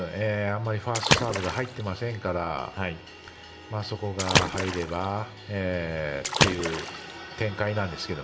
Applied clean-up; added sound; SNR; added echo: none; Water / Splash, splatter; 0 dB; reverberation time 0.5 s.